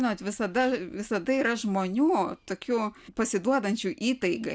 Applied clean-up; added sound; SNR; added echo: none; none; none; none.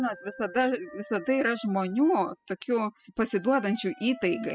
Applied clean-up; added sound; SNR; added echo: classical method spectral subtraction.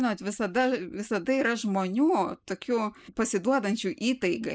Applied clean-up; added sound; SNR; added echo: neural mask model Resemble Enhance denoiser.